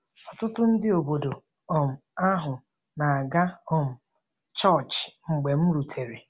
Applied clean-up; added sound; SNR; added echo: none; none; none; none.